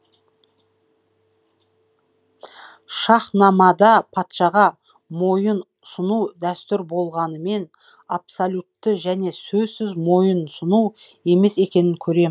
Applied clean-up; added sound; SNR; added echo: none; none; none; none.